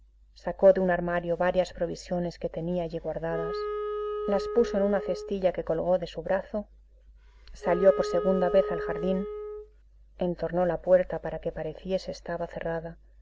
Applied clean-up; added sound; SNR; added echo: none; Wind instrument, woodwind instrument; 6 dB; none.